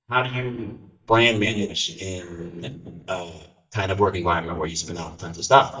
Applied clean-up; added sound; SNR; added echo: neural mask model DeepFilterNet 3.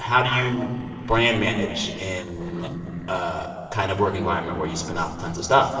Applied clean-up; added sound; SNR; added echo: neural separator model SepFormer DNS4.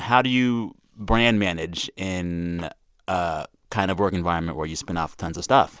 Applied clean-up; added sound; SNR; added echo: none; none; none; none.